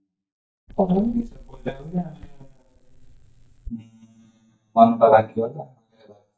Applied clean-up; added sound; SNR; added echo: neural mask model DeepFilterNet 3.